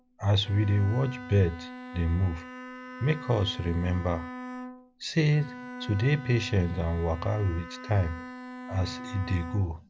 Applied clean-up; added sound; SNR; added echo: none; Bowed string instrument; 13 dB; none.